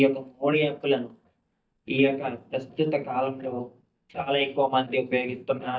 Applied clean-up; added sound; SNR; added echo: neural mask model DeepFilterNet 3.